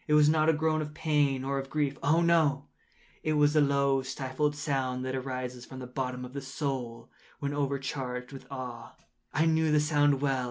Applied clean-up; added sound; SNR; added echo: none; none; none; none.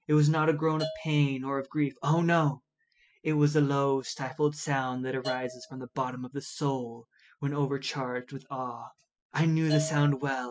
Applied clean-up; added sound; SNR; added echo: classical method spectral subtraction.